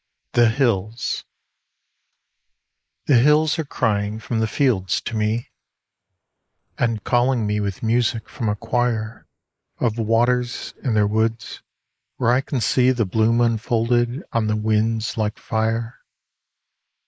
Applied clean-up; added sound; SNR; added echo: neural mask model Resemble Enhance denoiser.